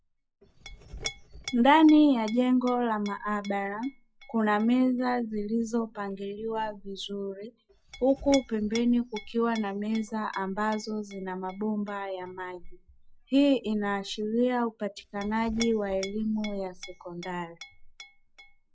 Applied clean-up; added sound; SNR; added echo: classical method log-MMSE.